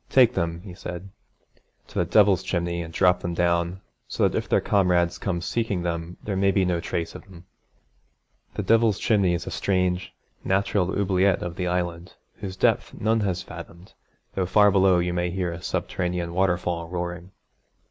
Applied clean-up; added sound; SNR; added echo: none; none; none; none.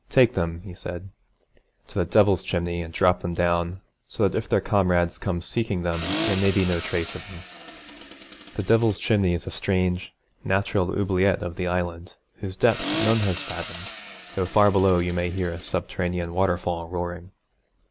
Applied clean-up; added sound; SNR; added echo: none; Accelerating, revving, vroom; 8 dB; none.